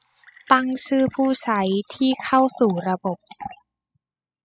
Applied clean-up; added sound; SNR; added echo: classical method spectral subtraction.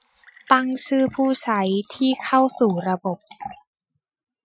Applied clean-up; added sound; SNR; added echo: classical method Wiener filter.